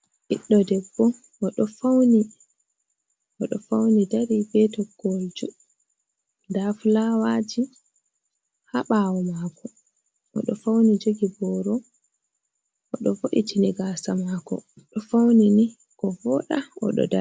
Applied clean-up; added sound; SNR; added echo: none; none; none; none.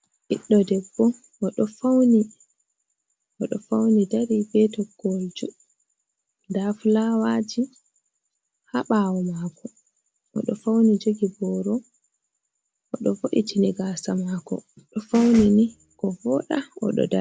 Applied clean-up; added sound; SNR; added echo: none; Snare drum; 13 dB; none.